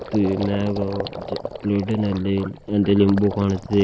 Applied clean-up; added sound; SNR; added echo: none; Gurgling; 12 dB; none.